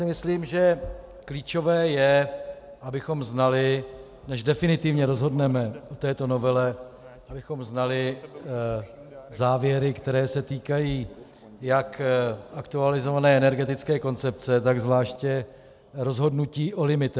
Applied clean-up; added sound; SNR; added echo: none; none; none; none.